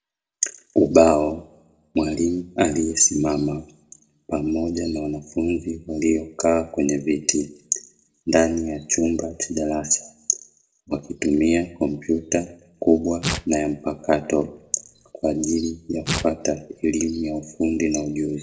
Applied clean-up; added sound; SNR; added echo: none; Tearing; 11 dB; reverberation time 0.4 s.